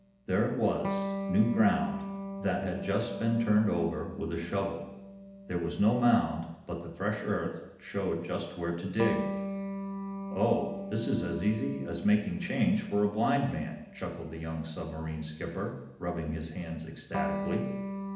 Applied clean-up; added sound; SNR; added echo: none; Electric guitar; 8 dB; reverberation time 0.8 s.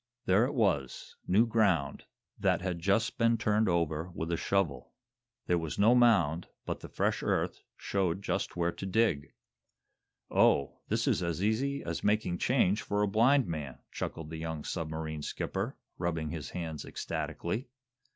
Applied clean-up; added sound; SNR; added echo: none; none; none; none.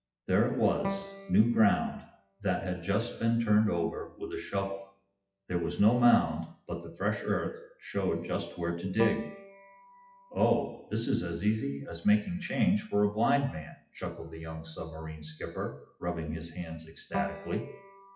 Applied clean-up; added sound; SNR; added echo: classical method WPE with log-MMSE.